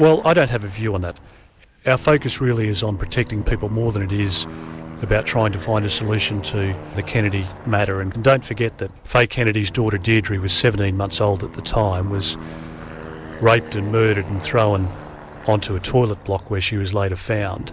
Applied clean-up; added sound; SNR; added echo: none; Aircraft; 16 dB; none.